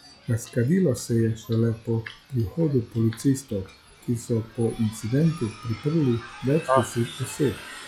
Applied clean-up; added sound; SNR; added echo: classical method log-MMSE.